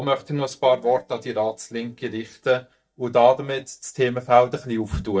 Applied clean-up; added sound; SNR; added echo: neural mask model DeepFilterNet 3.